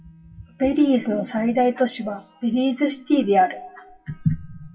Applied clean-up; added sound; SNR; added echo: classical method WPE with log-MMSE.